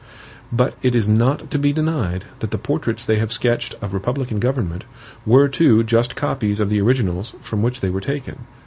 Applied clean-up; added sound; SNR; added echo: none; none; none; none.